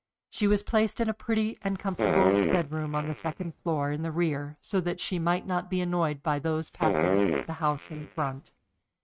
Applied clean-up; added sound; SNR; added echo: neural mask model RNNoise.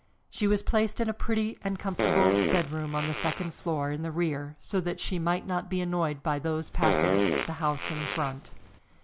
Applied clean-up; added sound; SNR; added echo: none; Fart; 1 dB; none.